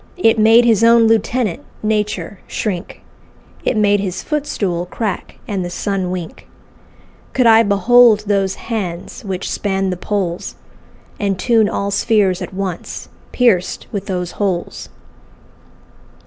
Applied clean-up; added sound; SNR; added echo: none; none; none; none.